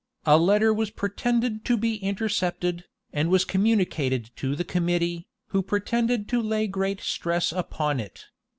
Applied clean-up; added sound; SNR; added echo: none; none; none; none.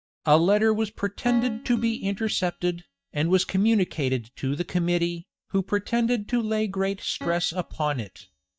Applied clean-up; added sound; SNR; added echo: neural mask model DeepFilterNet 3.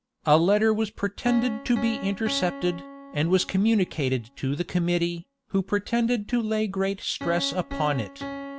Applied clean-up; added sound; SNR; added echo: none; Piano; 14 dB; none.